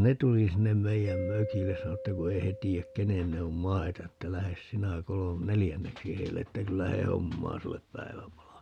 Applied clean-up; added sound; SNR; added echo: none; Mallet percussion; 15 dB; none.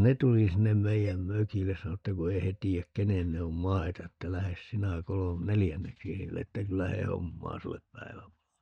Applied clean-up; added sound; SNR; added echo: neural mask model DeepFilterNet 3.